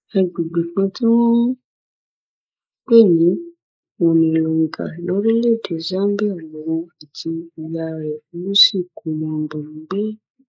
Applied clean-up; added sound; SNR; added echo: neural mask model Resemble Enhance denoiser.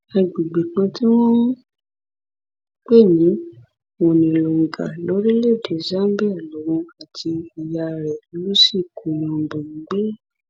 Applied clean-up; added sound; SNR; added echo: none; none; none; none.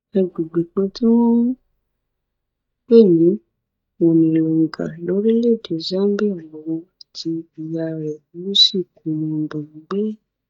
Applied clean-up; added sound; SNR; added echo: neural mask model DeepFilterNet 3.